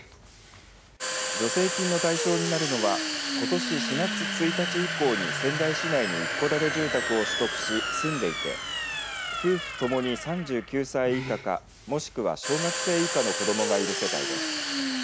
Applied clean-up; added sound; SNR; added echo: none; Domestic sounds, home sounds; 2 dB; none.